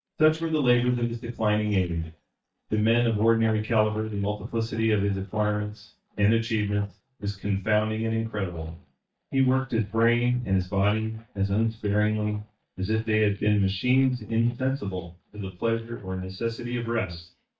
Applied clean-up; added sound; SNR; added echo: neural mask model DeepFilterNet 3.